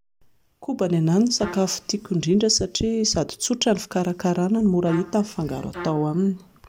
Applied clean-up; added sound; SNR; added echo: none; Trumpet; 16 dB; none.